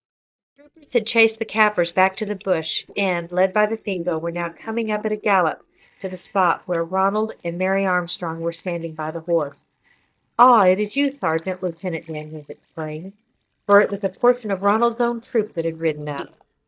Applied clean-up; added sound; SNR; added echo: neural mask model DeepFilterNet 3.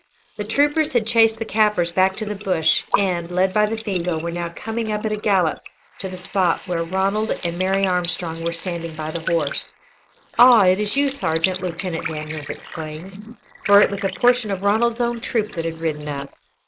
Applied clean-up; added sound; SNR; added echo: neural mask model Resemble Enhance denoiser.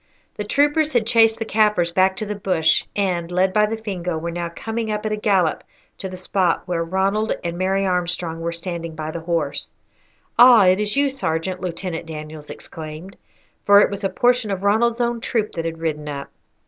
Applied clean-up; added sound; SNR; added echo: none; none; none; none.